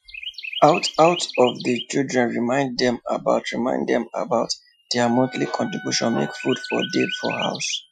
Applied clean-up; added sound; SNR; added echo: classical method Wiener filter.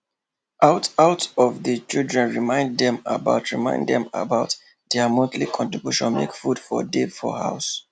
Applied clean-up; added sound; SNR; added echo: none; none; none; none.